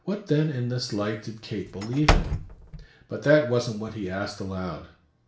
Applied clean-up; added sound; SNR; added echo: none; Slam / Wood; 0 dB; reverberation time 0.4 s.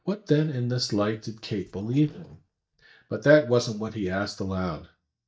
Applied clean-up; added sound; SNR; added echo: neural mask model DeepFilterNet 3.